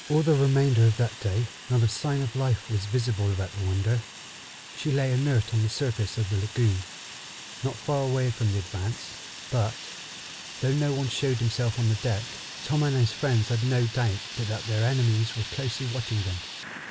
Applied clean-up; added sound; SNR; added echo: none; Fire; 14 dB; none.